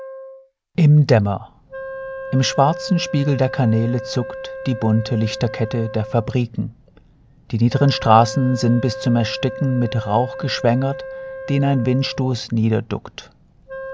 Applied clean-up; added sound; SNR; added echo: none; Wind instrument, woodwind instrument; 13 dB; none.